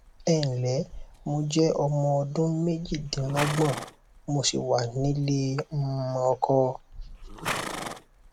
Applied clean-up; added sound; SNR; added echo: none; Livestock, farm animals, working animals; 12 dB; none.